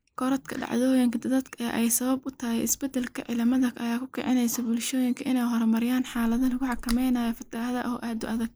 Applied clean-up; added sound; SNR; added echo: neural mask model Resemble Enhance denoiser.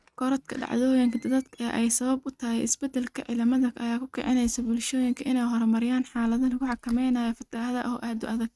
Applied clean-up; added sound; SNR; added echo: neural mask model RNNoise.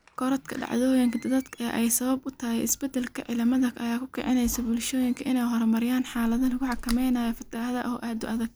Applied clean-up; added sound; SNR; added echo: none; Slam; 18 dB; none.